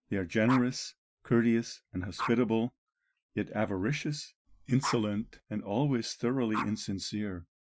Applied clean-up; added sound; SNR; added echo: classical method Wiener filter.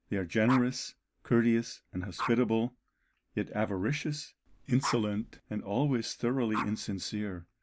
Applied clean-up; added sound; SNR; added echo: none; Dog; 13 dB; none.